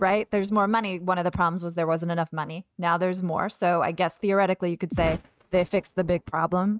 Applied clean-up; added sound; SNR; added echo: neural mask model RNNoise.